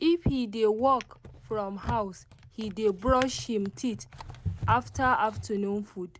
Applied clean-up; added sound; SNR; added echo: none; Drawer open or close; 12 dB; none.